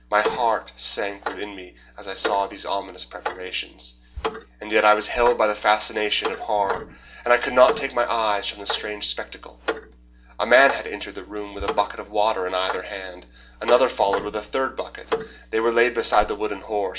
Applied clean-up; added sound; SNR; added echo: none; Clock; 11 dB; reverberation time 0.5 s.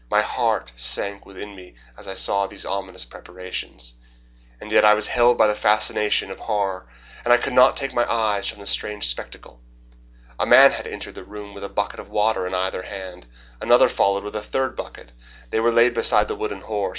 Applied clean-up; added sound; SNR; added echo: none; none; none; none.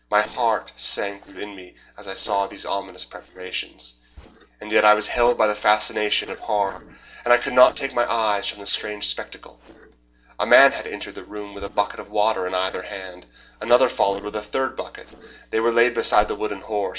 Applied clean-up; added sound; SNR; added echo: neural separator model SepFormer DNS4.